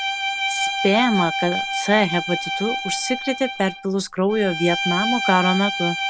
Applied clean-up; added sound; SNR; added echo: none; Bowed string instrument; 3 dB; none.